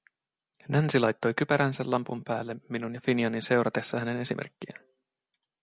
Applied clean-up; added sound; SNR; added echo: none; none; none; none.